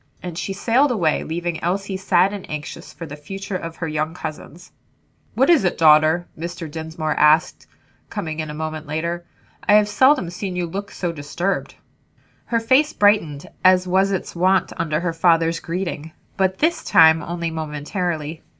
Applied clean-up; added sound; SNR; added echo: none; none; none; none.